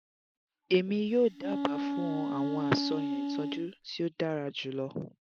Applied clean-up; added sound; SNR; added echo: none; Wind instrument, woodwind instrument; 1 dB; none.